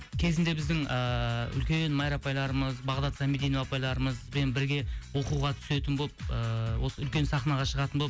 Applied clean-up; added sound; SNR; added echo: none; none; none; none.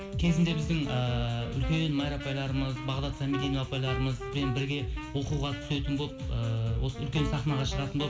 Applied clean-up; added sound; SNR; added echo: none; Wind instrument, woodwind instrument; 12 dB; reverberation time 2.7 s.